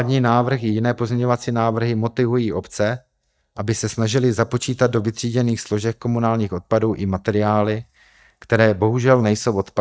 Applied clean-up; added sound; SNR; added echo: neural mask model DeepFilterNet 3.